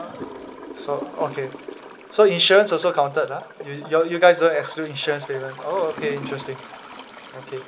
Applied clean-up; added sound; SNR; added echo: none; Toilet flush / Gurgling; 16 dB; none.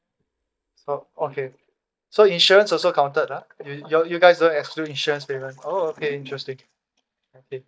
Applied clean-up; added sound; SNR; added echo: neural mask model DeepFilterNet 3.